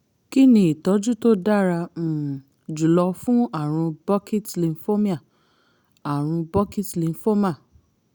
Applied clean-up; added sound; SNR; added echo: none; none; none; none.